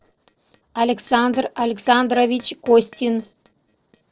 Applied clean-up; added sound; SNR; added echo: neural separator model SepFormer DNS4.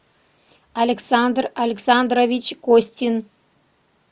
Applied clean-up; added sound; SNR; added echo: none; none; none; none.